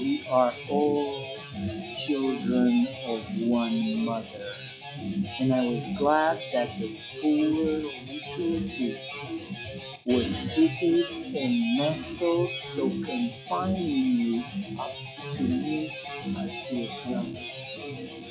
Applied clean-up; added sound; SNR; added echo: classical method log-MMSE.